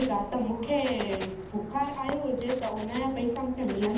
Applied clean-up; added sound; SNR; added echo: none; Writing; 11 dB; reverberation time 0.8 s.